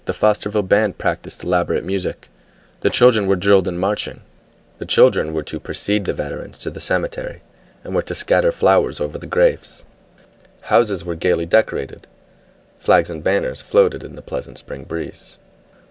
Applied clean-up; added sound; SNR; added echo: none; none; none; none.